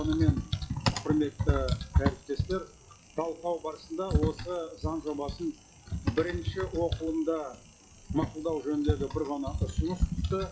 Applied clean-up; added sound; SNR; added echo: classical method WPE with log-MMSE.